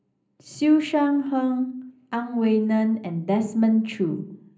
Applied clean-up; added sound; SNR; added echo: none; none; none; reverberation time 0.5 s.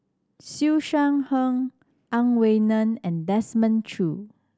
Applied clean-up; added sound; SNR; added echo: none; none; none; none.